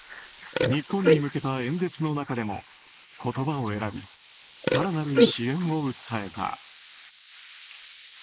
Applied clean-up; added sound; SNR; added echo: neural mask model Resemble Enhance denoiser.